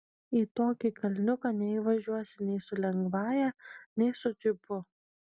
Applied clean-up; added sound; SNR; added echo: none; none; none; none.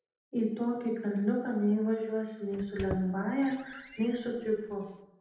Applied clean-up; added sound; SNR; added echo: none; Squeak; 14 dB; reverberation time 0.8 s.